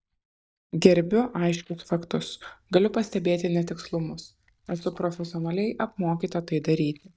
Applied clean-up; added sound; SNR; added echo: neural mask model DeepFilterNet 3.